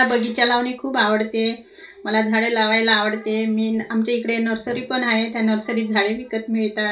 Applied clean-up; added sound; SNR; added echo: none; none; none; reverberation time 0.3 s.